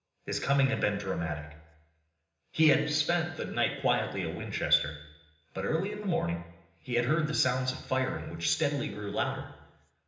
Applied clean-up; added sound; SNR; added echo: none; none; none; reverberation time 0.9 s.